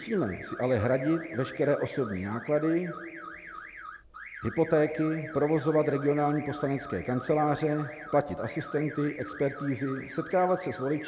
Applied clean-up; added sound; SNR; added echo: none; Alarm / Car; 14 dB; none.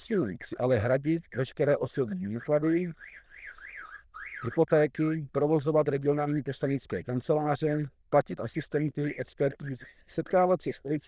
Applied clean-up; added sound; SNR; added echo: neural diffusion model UNIVERSE++.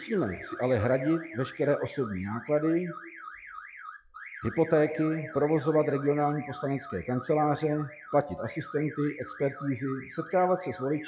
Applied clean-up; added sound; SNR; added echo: classical method log-MMSE.